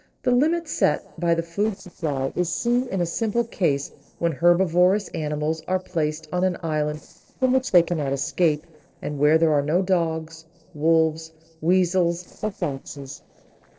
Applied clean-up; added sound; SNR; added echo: neural separator model SepFormer DNS4.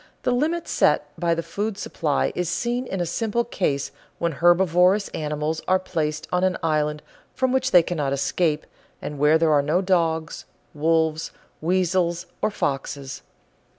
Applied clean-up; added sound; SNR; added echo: none; none; none; none.